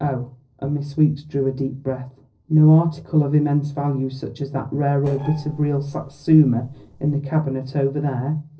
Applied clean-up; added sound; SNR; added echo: neural separator model SepFormer DNS4.